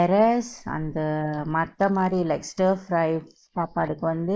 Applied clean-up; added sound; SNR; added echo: neural mask model Resemble Enhance denoiser.